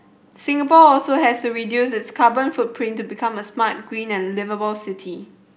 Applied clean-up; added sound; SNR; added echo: none; none; none; none.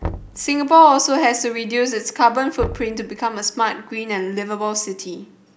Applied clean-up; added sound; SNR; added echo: none; Knock; 16 dB; none.